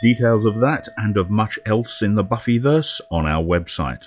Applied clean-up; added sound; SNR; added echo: classical method log-MMSE.